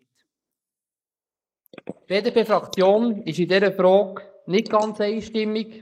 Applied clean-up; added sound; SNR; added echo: neural mask model Resemble Enhance denoiser.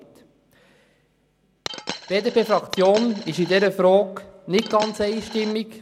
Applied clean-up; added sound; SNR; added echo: none; Coin (dropping); 12 dB; none.